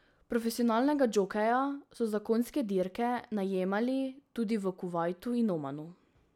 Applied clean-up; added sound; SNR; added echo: none; none; none; none.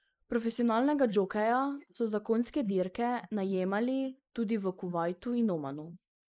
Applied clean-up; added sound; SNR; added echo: neural mask model Resemble Enhance denoiser.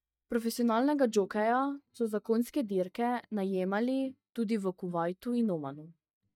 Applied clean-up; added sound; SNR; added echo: neural mask model DeepFilterNet 3.